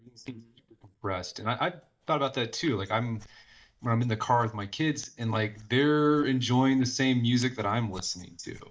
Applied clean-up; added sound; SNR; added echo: neural mask model DeepFilterNet 3.